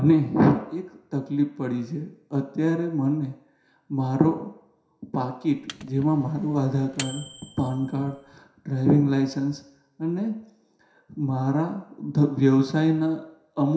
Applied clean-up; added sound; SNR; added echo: none; Microwave oven; 17 dB; reverberation time 0.7 s.